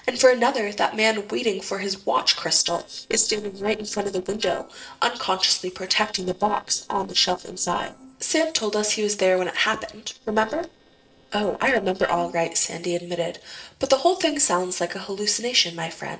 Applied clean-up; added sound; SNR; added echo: neural separator model SepFormer DNS4.